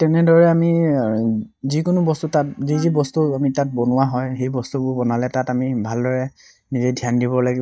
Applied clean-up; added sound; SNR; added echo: neural mask model DeepFilterNet 3.